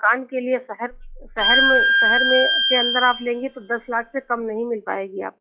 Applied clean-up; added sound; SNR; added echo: classical method log-MMSE.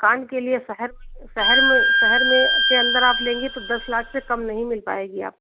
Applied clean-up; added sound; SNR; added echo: none; Bowed string instrument; -3 dB; none.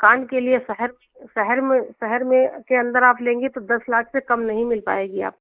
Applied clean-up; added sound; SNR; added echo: neural mask model Resemble Enhance denoiser.